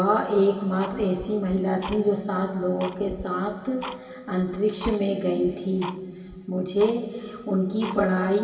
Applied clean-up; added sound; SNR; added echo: none; Tick-tock; 17 dB; reverberation time 2.3 s.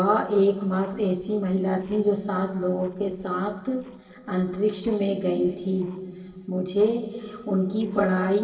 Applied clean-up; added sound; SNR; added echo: neural separator model SepFormer DNS4.